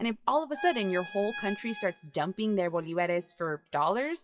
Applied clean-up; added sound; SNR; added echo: classical method WPE with log-MMSE.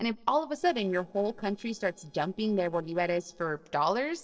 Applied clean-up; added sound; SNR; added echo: neural separator model SepFormer DNS4.